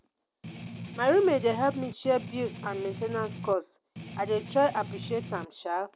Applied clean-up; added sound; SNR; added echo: none; Strum; 10 dB; none.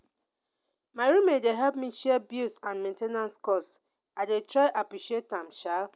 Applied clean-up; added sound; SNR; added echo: none; none; none; none.